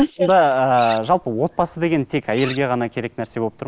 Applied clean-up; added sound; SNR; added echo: neural mask model Resemble Enhance denoiser.